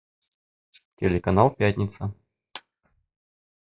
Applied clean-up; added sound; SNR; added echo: classical method log-MMSE.